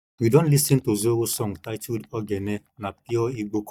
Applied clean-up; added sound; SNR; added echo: neural mask model DeepFilterNet 3.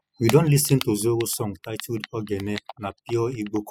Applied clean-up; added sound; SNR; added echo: classical method spectral subtraction.